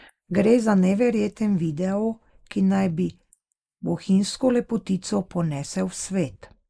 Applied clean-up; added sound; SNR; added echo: neural mask model Resemble Enhance denoiser.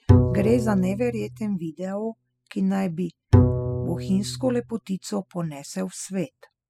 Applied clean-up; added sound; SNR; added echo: classical method spectral subtraction.